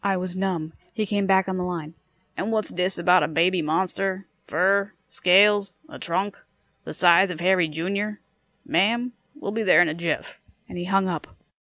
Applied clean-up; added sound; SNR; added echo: none; none; none; none.